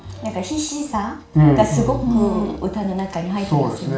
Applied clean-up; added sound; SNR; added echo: none; none; none; reverberation time 0.4 s.